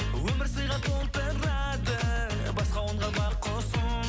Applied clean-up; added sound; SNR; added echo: none; none; none; none.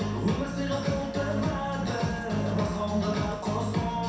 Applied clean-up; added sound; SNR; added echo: none; Bowed string instrument; 20 dB; reverberation time 0.7 s.